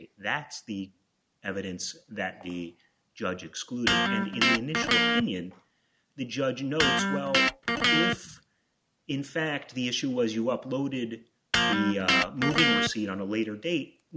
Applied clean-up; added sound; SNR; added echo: none; Electric guitar; -4 dB; none.